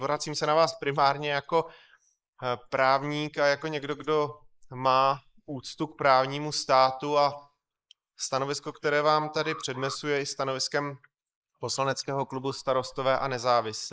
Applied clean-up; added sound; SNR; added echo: neural mask model Resemble Enhance denoiser.